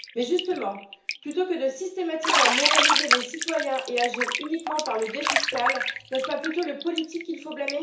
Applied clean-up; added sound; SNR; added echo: none; Bathtub (filling or washing); -1 dB; reverberation time 0.7 s.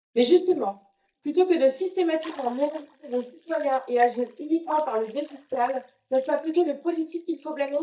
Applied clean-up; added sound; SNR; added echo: neural mask model DeepFilterNet 3.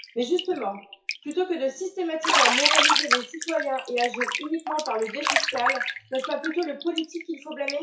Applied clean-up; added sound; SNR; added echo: classical method WPE with log-MMSE.